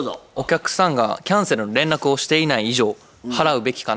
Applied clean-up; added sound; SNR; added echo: none; none; none; none.